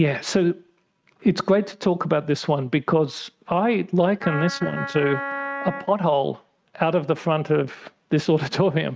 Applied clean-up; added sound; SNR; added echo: neural mask model RNNoise.